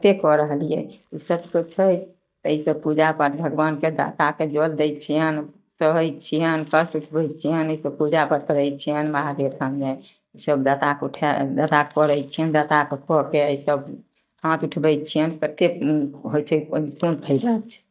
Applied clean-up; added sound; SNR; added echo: neural mask model DeepFilterNet 3.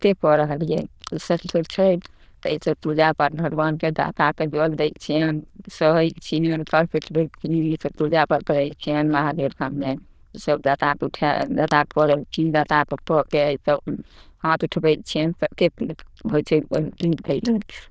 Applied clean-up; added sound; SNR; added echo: neural diffusion model UNIVERSE++.